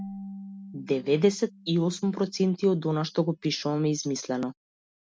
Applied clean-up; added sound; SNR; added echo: none; Marimba, xylophone / Wood; 18 dB; none.